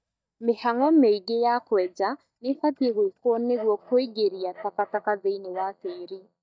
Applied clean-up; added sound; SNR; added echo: neural mask model DeepFilterNet 3.